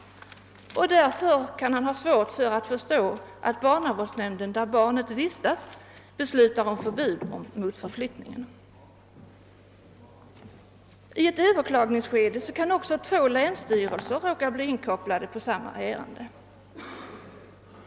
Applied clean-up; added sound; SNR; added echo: none; none; none; none.